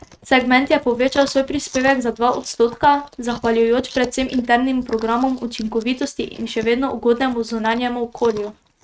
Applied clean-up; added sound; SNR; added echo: neural mask model RNNoise.